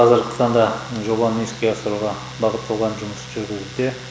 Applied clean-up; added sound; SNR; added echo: none; Domestic sounds, home sounds; 15 dB; none.